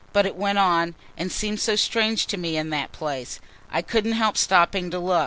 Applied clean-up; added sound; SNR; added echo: none; none; none; none.